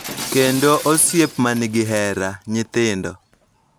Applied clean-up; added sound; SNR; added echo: none; Shatter; 13 dB; none.